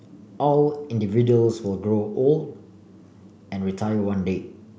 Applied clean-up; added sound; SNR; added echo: none; none; none; none.